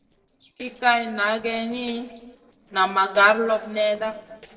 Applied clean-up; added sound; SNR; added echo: neural separator model SepFormer DNS4.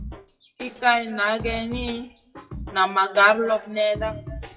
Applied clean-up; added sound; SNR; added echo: classical method WPE with log-MMSE.